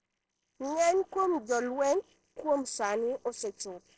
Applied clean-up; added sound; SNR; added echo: neural separator model SepFormer DNS4.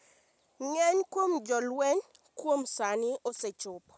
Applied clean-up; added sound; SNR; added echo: none; none; none; none.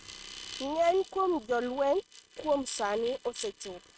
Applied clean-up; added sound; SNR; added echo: neural mask model RNNoise.